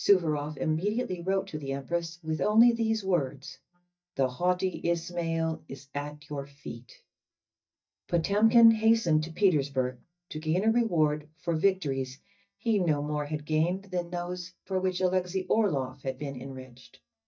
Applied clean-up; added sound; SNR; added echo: neural mask model DeepFilterNet 3.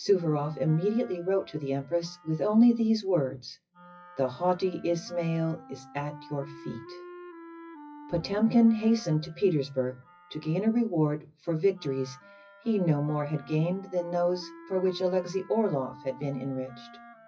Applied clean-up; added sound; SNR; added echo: classical method WPE with log-MMSE.